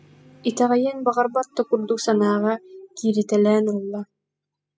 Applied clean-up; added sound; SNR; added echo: classical method spectral subtraction.